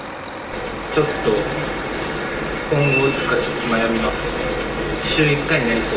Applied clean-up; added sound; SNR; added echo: none; Truck; 10 dB; reverberation time 2.9 s.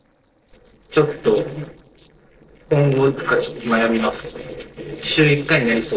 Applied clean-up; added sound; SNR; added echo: neural separator model SepFormer DNS4.